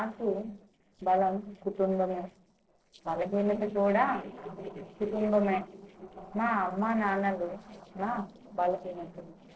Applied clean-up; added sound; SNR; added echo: neural separator model SepFormer DNS4.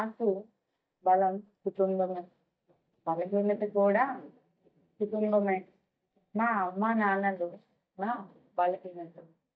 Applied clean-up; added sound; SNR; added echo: neural mask model DeepFilterNet 3.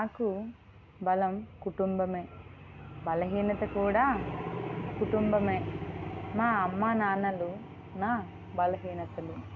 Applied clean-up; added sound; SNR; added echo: none; none; none; none.